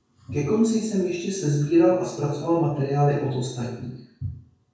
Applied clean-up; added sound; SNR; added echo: none; none; none; reverberation time 0.6 s.